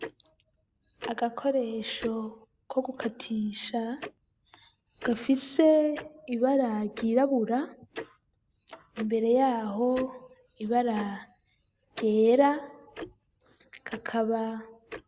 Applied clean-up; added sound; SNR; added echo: none; Tick-tock; 18 dB; none.